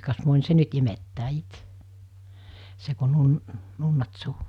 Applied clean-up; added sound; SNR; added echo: none; none; none; none.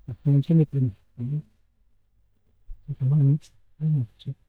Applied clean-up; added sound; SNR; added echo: neural mask model DeepFilterNet 3.